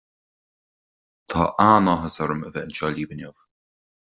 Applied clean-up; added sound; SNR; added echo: none; none; none; none.